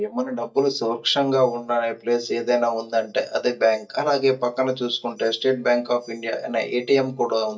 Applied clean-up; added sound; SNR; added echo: neural mask model DeepFilterNet 3.